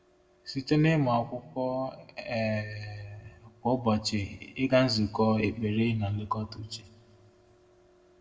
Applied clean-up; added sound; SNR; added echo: none; none; none; reverberation time 0.6 s.